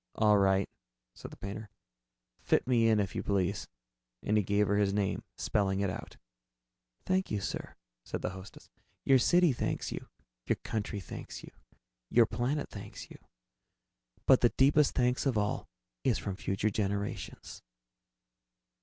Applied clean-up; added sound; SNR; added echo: none; none; none; none.